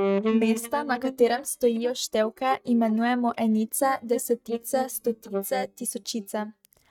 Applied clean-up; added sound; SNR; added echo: neural mask model DeepFilterNet 3.